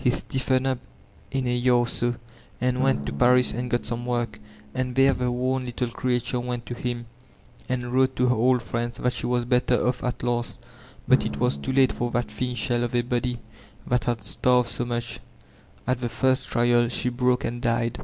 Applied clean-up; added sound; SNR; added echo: none; Bass drum + Drum; 13 dB; none.